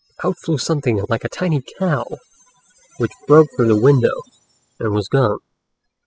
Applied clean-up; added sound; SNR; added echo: classical method spectral subtraction.